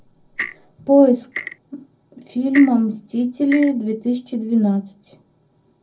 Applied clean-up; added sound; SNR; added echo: none; Clock; 14 dB; reverberation time 0.4 s.